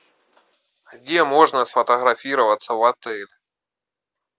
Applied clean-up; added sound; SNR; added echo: none; none; none; none.